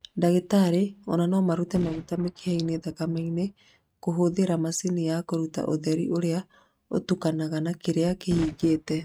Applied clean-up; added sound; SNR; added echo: neural mask model RNNoise.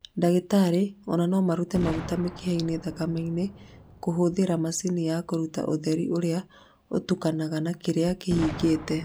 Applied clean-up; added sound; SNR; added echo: none; Boom; 15 dB; none.